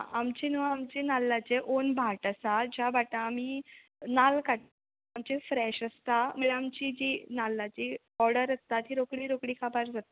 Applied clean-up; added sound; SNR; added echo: none; none; none; none.